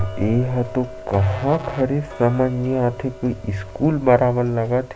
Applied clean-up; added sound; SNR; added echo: none; Musical instrument + Tick-tock; 16 dB; none.